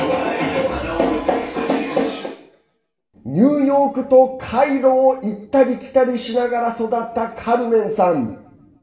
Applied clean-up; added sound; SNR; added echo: none; none; none; reverberation time 0.7 s.